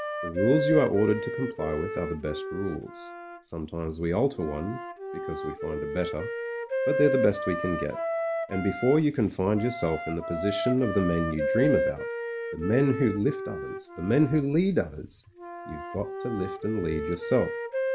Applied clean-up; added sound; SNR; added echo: none; Wind instrument, woodwind instrument; 4 dB; none.